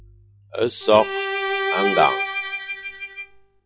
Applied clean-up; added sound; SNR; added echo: classical method log-MMSE.